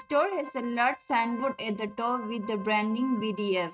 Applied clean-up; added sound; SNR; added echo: neural mask model RNNoise.